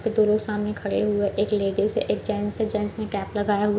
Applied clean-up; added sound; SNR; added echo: none; none; none; none.